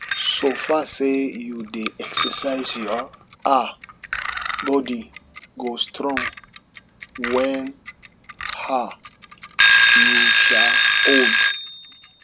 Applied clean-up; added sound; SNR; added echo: none; Alarm / Clock; -4 dB; none.